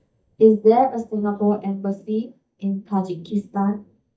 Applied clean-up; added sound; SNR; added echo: neural mask model DeepFilterNet 3.